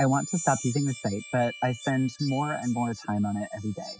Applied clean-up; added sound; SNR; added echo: classical method spectral subtraction.